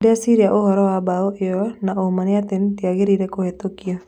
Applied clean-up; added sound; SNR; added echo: none; none; none; none.